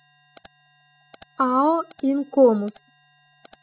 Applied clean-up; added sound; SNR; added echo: classical method spectral subtraction.